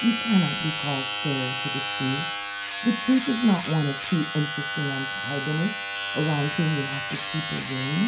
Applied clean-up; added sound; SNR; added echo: none; Domestic sounds, home sounds; 2 dB; reverberation time 0.3 s.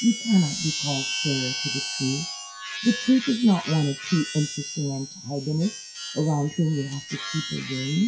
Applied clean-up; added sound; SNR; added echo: classical method WPE with log-MMSE.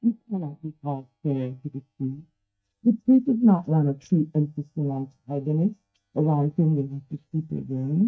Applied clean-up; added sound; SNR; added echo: neural mask model DeepFilterNet 3.